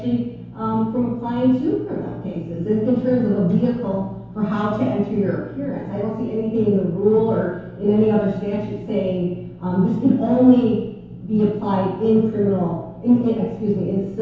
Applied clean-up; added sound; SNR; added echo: none; none; none; reverberation time 0.8 s.